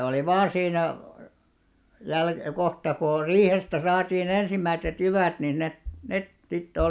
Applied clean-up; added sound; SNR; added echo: none; none; none; none.